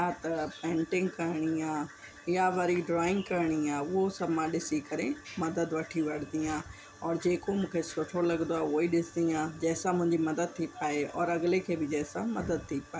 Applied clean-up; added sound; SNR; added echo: none; none; none; none.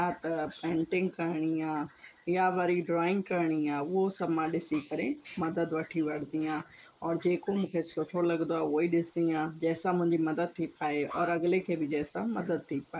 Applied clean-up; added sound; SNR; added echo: neural mask model Resemble Enhance denoiser.